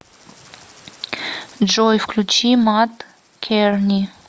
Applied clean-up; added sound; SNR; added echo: none; none; none; none.